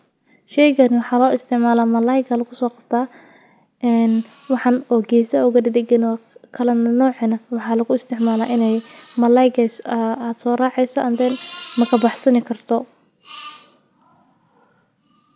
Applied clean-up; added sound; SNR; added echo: none; none; none; none.